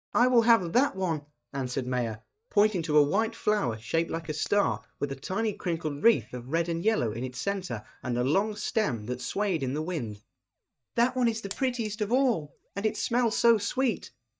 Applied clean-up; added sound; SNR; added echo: neural mask model DeepFilterNet 3.